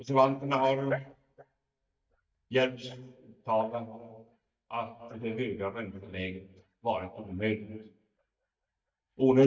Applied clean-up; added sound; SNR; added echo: neural mask model DeepFilterNet 3.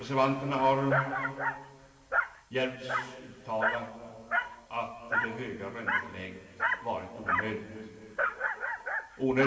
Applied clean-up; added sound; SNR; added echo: none; Dog; 1 dB; reverberation time 2.5 s.